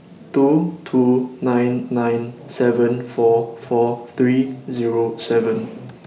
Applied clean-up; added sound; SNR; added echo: none; none; none; none.